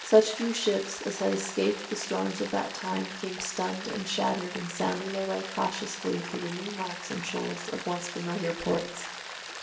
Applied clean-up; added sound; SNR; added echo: none; Rain; 9 dB; reverberation time 0.7 s.